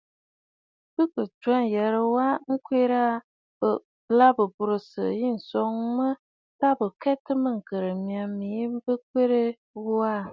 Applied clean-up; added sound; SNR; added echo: none; none; none; none.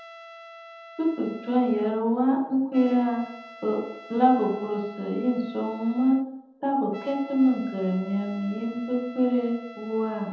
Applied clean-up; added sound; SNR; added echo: none; Trumpet; 19 dB; reverberation time 0.9 s.